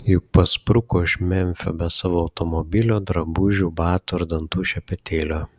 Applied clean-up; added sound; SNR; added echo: none; none; none; none.